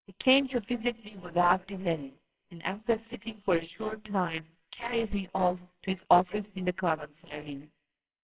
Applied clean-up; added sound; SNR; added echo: neural separator model SepFormer WHAMR!.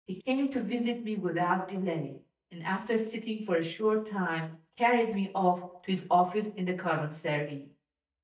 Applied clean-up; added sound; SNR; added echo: neural mask model DeepFilterNet 3.